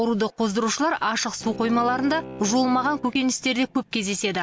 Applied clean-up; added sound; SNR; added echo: none; Bowed string instrument; 16 dB; none.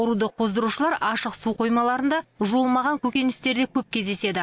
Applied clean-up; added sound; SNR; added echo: none; none; none; none.